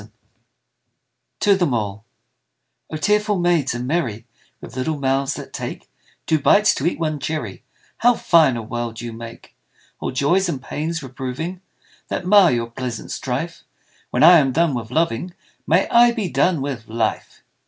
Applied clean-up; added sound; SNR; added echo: none; none; none; none.